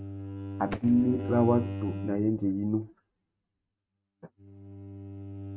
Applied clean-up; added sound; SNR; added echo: neural mask model RNNoise.